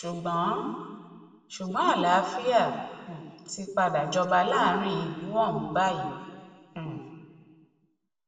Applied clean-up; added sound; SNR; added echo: none; none; none; reverberation time 1.7 s.